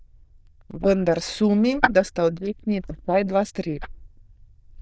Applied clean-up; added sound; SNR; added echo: neural diffusion model UNIVERSE++.